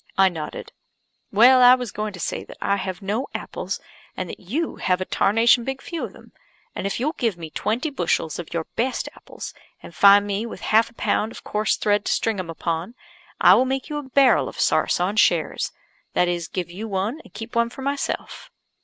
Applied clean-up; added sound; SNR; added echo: none; none; none; none.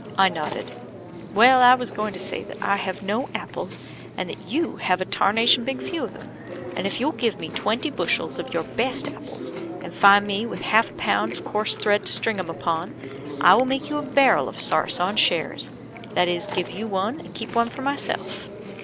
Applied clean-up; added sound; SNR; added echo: none; Chewing, mastication; 11 dB; none.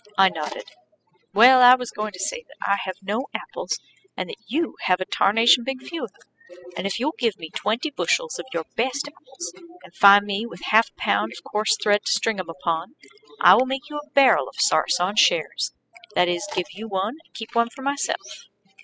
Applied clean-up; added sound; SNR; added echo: classical method spectral subtraction.